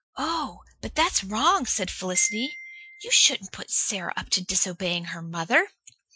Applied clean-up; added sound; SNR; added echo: classical method Wiener filter.